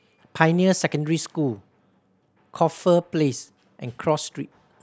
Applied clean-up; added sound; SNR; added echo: none; none; none; none.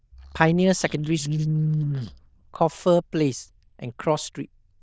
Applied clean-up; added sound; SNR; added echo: neural diffusion model UNIVERSE++.